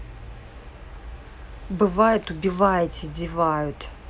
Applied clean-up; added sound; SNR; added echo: none; none; none; none.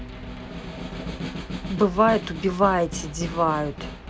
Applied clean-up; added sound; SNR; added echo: none; Snare drum; 10 dB; none.